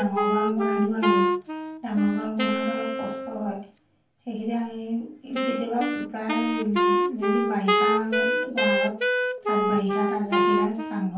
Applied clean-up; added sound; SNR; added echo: none; Wind instrument, woodwind instrument; -2 dB; reverberation time 0.3 s.